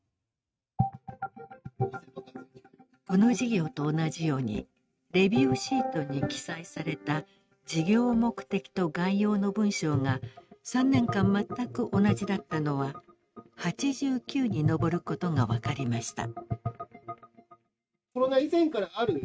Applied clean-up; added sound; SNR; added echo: neural mask model RNNoise.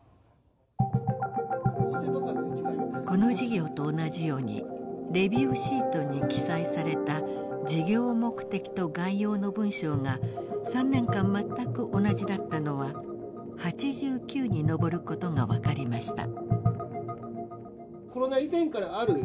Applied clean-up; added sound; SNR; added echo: none; none; none; none.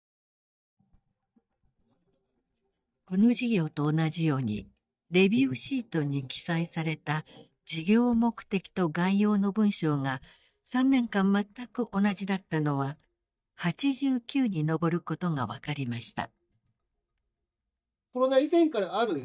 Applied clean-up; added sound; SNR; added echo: neural mask model DeepFilterNet 3.